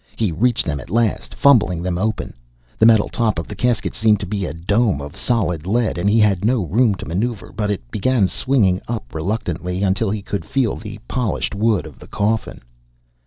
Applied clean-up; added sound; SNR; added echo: none; none; none; none.